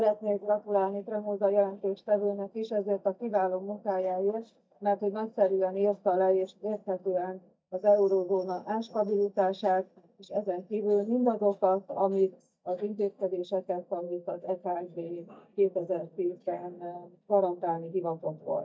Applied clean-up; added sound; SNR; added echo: neural mask model DeepFilterNet 3.